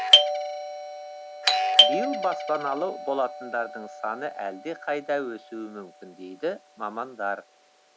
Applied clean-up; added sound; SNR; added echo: none; Doorbell; -5 dB; none.